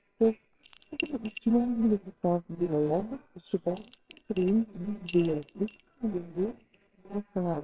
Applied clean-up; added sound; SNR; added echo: neural separator model SepFormer WHAMR!.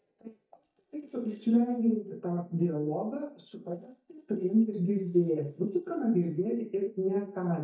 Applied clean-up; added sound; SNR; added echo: neural mask model DeepFilterNet 3.